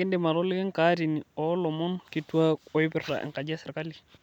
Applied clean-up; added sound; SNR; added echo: none; none; none; none.